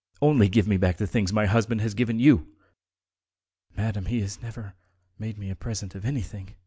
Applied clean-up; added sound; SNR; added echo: none; none; none; none.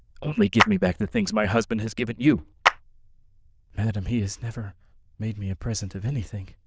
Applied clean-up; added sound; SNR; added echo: neural diffusion model UNIVERSE++.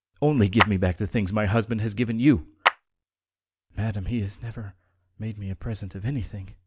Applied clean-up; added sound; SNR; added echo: none; Clapping; 4 dB; none.